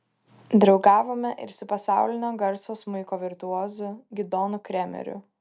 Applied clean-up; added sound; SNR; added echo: none; none; none; none.